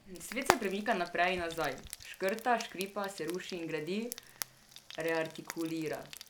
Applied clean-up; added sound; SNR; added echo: none; Frying (food); 7 dB; none.